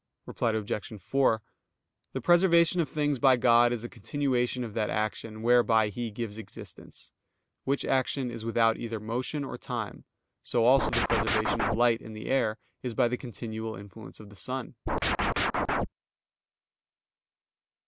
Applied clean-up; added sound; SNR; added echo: none; Scratching (performance technique); -1 dB; none.